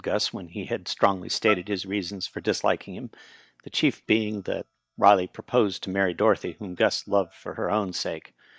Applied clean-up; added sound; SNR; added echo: neural mask model DeepFilterNet 3.